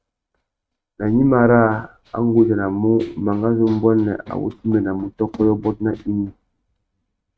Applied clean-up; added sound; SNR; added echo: neural mask model RNNoise.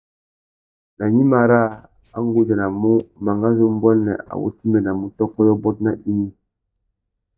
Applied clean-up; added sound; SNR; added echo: neural mask model DeepFilterNet 3.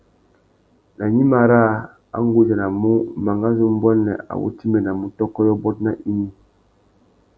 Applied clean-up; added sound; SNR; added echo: none; none; none; none.